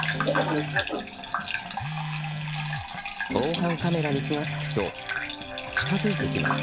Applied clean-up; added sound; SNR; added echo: none; Telephone + Bathtub (filling or washing) / Gurgling; 0 dB; none.